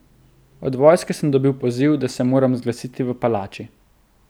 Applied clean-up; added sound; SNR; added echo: none; none; none; none.